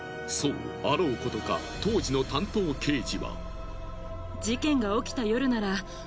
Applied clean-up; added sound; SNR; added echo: none; none; none; none.